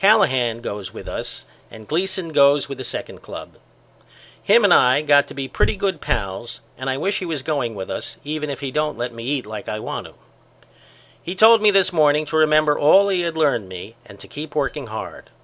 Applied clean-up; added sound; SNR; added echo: none; none; none; none.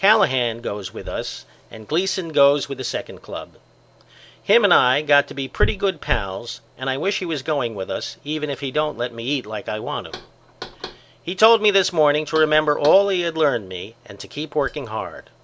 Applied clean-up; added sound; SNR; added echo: none; Knock; 18 dB; none.